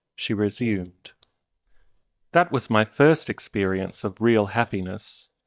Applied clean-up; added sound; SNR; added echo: neural mask model DeepFilterNet 3.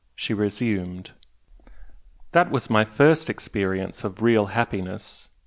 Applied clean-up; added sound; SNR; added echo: none; none; none; none.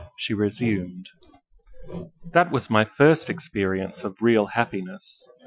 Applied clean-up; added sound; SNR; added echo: classical method Wiener filter.